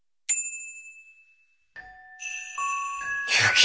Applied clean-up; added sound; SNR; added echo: none; Bicycle bell; 8 dB; none.